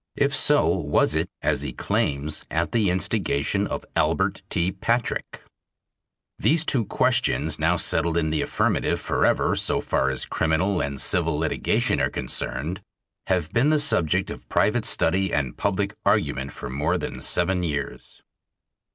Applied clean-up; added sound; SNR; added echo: none; none; none; none.